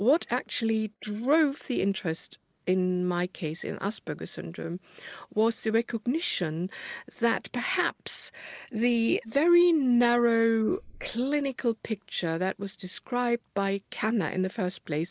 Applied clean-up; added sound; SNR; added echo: neural mask model Resemble Enhance denoiser.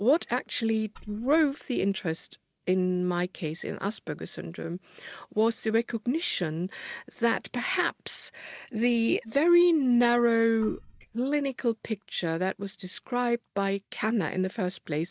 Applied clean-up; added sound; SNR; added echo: neural mask model DeepFilterNet 3.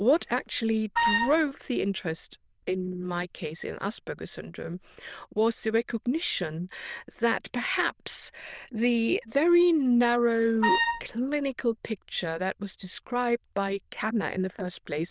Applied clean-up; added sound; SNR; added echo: neural diffusion model UNIVERSE++.